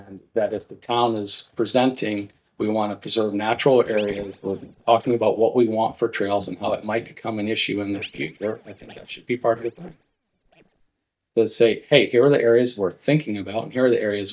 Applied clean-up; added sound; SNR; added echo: neural mask model DeepFilterNet 3.